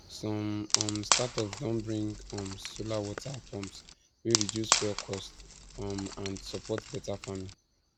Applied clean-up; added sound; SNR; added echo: none; Wood; -1 dB; none.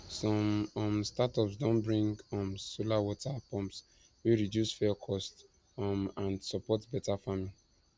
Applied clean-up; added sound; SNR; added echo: none; none; none; none.